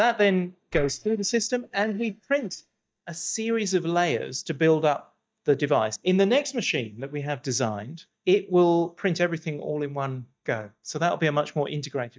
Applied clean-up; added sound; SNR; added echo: neural mask model DeepFilterNet 3.